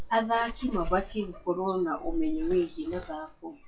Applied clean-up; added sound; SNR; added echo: classical method WPE with log-MMSE.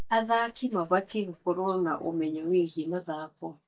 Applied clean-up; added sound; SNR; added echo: neural mask model DeepFilterNet 3.